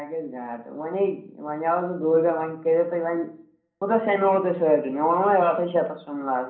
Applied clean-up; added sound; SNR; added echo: none; none; none; reverberation time 0.6 s.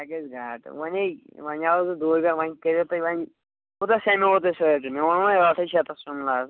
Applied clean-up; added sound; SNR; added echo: none; none; none; none.